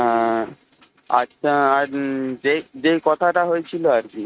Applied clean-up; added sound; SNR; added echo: neural mask model RNNoise.